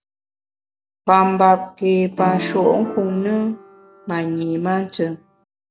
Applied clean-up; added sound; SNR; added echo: none; Piano; 11 dB; none.